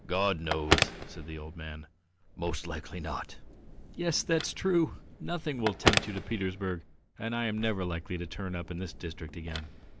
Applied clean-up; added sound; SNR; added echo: none; Telephone; 2 dB; none.